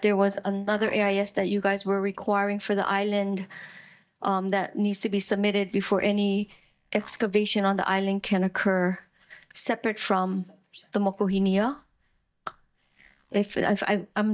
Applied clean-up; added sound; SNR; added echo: neural mask model DeepFilterNet 3.